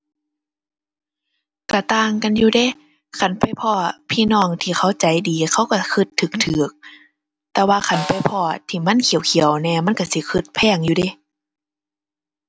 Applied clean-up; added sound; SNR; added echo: none; Snare drum; 15 dB; none.